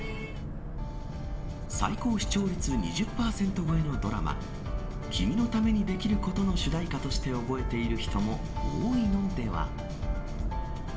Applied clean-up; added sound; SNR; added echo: none; Boat, Water vehicle; 6 dB; reverberation time 1.3 s.